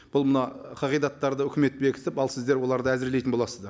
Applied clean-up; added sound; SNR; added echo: none; none; none; none.